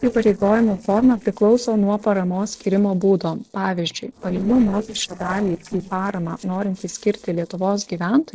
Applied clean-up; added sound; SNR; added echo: neural separator model SepFormer DNS4.